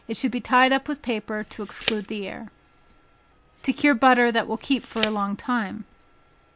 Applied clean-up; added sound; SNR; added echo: none; Tick; 10 dB; none.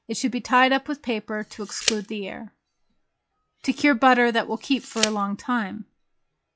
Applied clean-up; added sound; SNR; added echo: classical method log-MMSE.